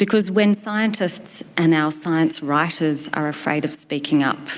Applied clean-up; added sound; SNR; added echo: none; none; none; none.